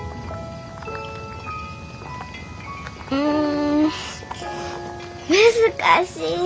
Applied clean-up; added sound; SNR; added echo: none; none; none; none.